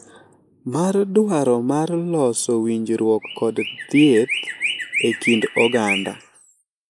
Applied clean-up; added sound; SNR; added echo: neural mask model Resemble Enhance denoiser.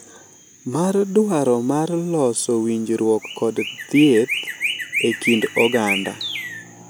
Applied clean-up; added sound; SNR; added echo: none; Chirp, tweet; 9 dB; none.